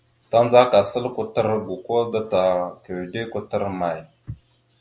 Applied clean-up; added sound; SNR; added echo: none; none; none; none.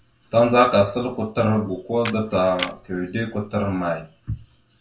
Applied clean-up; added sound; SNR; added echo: none; Camera; 13 dB; reverberation time 0.2 s.